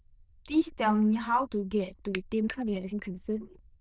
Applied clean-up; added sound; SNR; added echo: neural diffusion model UNIVERSE++.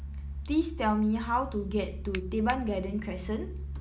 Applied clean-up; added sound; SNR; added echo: none; Finger snapping; 15 dB; none.